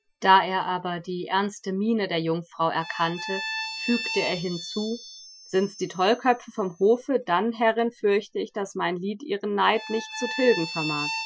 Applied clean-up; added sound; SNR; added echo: classical method Wiener filter.